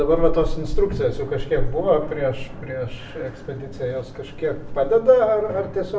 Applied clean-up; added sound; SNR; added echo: none; none; none; none.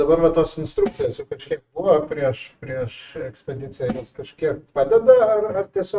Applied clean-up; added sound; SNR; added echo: neural mask model RNNoise.